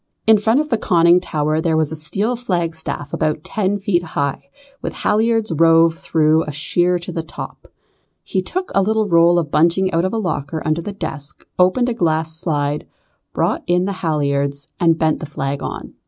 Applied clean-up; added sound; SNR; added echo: none; none; none; none.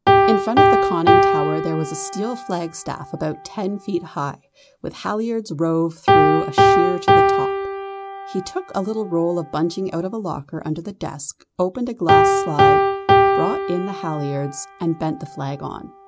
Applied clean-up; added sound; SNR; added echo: none; Piano; -5 dB; none.